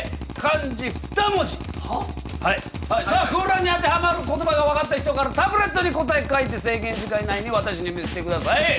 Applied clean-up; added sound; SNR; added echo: none; Drill; 12 dB; none.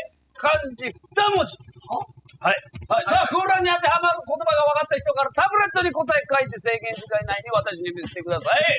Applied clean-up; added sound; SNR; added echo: classical method spectral subtraction.